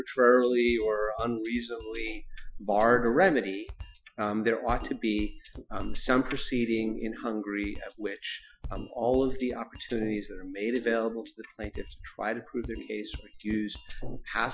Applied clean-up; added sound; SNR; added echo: classical method Wiener filter.